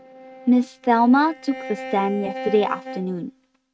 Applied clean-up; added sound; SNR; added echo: neural mask model RNNoise.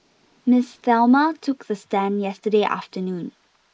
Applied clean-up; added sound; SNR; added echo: neural mask model Resemble Enhance denoiser.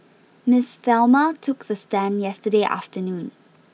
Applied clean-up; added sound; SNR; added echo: none; none; none; none.